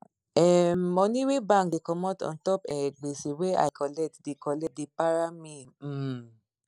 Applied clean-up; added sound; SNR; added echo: neural mask model Resemble Enhance denoiser.